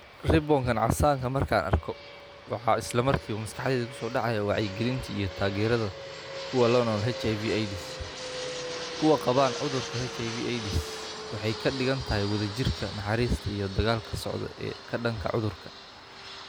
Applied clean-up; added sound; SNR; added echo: none; Fixed-wing aircraft, airplane; 11 dB; none.